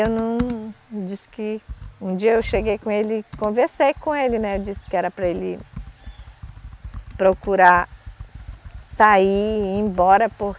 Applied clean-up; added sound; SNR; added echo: none; Computer keyboard; 16 dB; none.